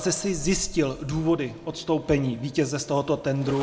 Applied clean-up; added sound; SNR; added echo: none; Zipper (clothing); 15 dB; reverberation time 0.4 s.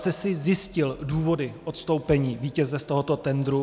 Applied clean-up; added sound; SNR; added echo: none; none; none; none.